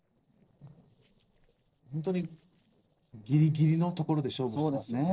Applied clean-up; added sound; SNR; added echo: neural separator model SepFormer DNS4.